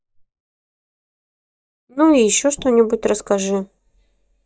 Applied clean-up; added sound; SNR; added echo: neural mask model DeepFilterNet 3.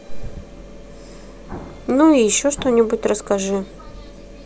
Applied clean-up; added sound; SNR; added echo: none; Explosion; 19 dB; none.